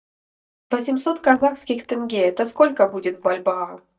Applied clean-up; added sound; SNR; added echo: neural mask model DeepFilterNet 3.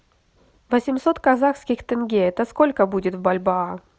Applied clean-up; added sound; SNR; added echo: none; none; none; none.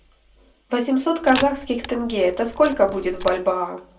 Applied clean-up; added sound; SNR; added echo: none; Camera; 11 dB; reverberation time 0.2 s.